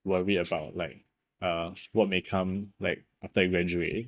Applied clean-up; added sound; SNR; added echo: neural mask model DeepFilterNet 3.